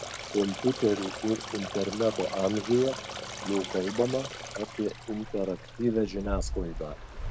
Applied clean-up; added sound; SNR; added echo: none; Stream; 8 dB; none.